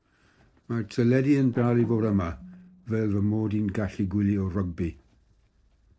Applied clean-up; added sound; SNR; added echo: neural separator model SepFormer DNS4.